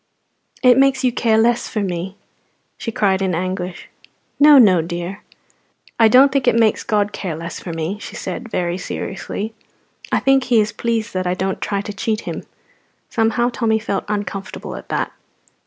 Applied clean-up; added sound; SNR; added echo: none; none; none; none.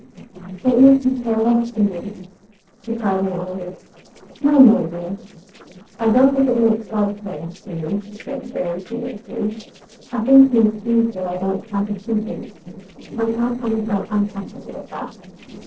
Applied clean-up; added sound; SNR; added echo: neural separator model SepFormer DNS4.